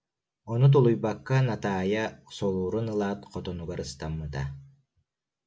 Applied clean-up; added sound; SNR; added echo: none; none; none; none.